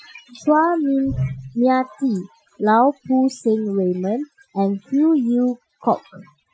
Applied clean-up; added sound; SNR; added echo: classical method Wiener filter.